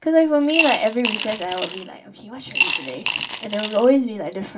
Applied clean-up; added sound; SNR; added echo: none; Coin (dropping) / Glass; 4 dB; reverberation time 0.2 s.